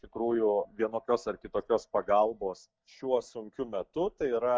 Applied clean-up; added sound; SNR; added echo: neural mask model DeepFilterNet 3.